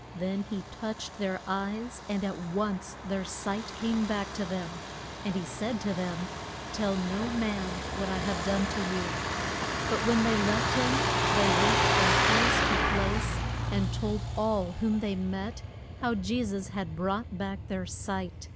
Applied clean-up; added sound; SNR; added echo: none; Truck; 0 dB; none.